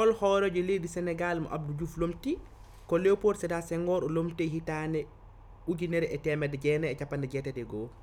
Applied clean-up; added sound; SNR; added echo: none; none; none; none.